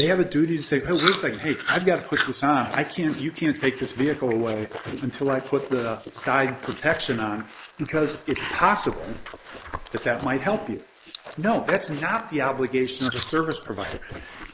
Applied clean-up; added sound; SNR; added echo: neural mask model Resemble Enhance denoiser.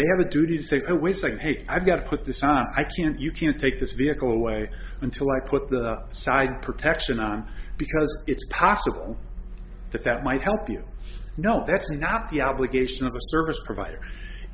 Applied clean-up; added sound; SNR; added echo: none; none; none; none.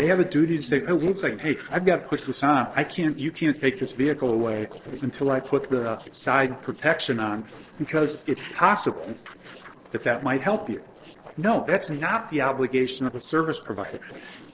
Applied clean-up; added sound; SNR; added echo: neural separator model SepFormer DNS4.